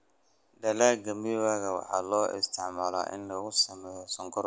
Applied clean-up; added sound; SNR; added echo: none; none; none; none.